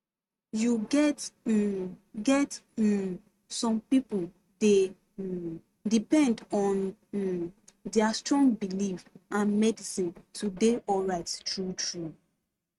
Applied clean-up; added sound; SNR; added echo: neural mask model RNNoise.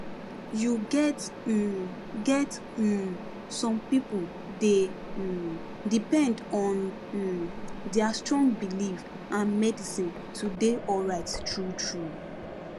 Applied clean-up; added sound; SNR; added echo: none; Mechanisms; 10 dB; none.